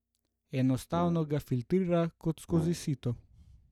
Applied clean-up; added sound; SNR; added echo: neural mask model DeepFilterNet 3.